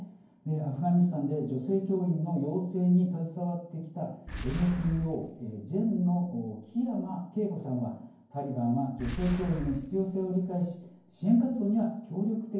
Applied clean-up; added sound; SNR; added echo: none; Boom; 12 dB; reverberation time 0.9 s.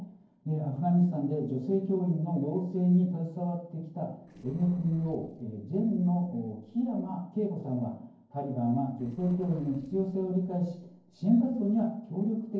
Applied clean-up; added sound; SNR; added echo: neural separator model SepFormer DNS4.